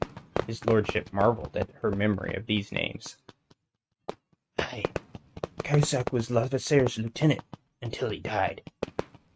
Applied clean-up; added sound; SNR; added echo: neural mask model RNNoise.